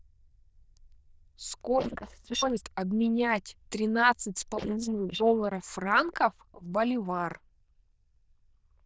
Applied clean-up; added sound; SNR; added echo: neural diffusion model UNIVERSE++.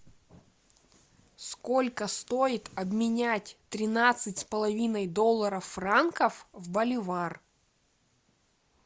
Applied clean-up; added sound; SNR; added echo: none; none; none; none.